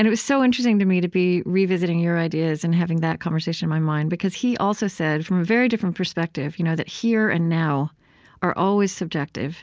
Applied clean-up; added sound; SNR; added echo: none; none; none; none.